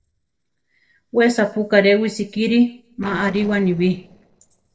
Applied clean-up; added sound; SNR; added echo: neural separator model SepFormer DNS4.